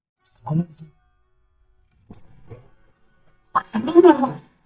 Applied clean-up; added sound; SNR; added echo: neural mask model DeepFilterNet 3.